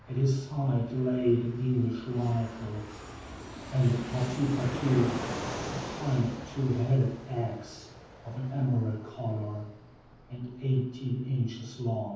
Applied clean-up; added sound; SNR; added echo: none; Fixed-wing aircraft, airplane; 12 dB; reverberation time 0.9 s.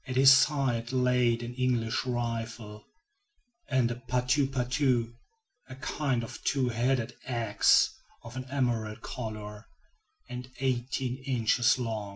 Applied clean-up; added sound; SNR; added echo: none; none; none; none.